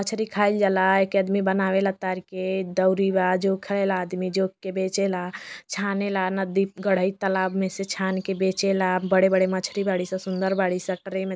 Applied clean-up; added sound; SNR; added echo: none; none; none; none.